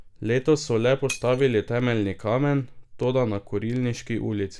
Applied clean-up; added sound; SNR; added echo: none; Shatter; 20 dB; none.